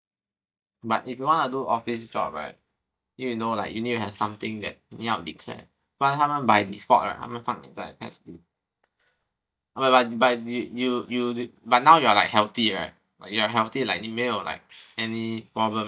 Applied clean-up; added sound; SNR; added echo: neural mask model DeepFilterNet 3.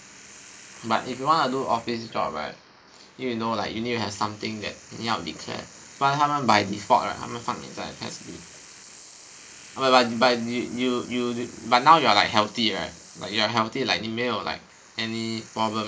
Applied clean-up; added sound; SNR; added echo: neural mask model Resemble Enhance denoiser.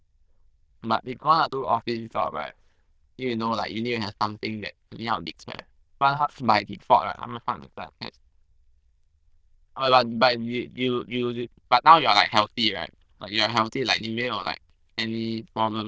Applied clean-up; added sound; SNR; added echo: neural diffusion model UNIVERSE++.